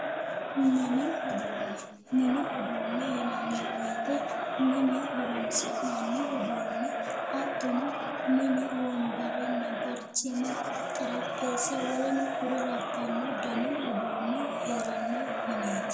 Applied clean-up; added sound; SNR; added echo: none; Crowd; 1 dB; reverberation time 2.0 s.